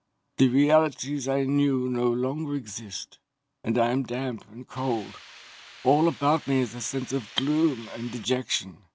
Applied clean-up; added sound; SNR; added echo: none; Hiss; 20 dB; none.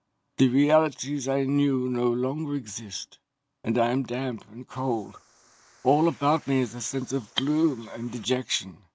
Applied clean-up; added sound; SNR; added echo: neural mask model Resemble Enhance denoiser.